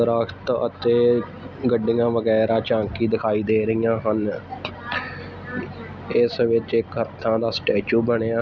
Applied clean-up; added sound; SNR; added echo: none; none; none; none.